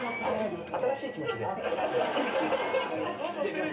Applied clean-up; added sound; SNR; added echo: none; Bird vocalization, bird call, bird song; 16 dB; reverberation time 0.3 s.